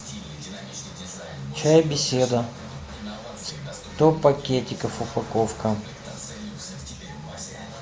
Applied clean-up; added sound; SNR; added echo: none; none; none; none.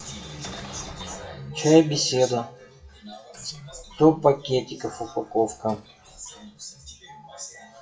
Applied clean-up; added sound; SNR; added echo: classical method WPE with log-MMSE.